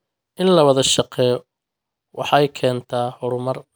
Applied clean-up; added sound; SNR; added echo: none; none; none; none.